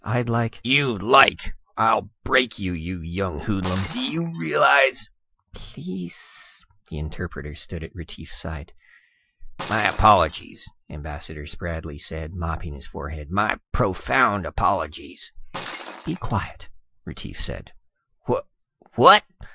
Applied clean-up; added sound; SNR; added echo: classical method Wiener filter.